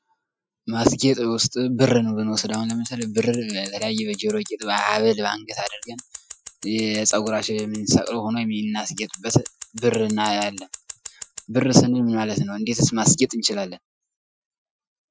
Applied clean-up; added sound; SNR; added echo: classical method Wiener filter.